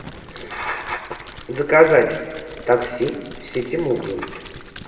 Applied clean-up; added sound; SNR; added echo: none; Splash, splatter; 17 dB; reverberation time 2.2 s.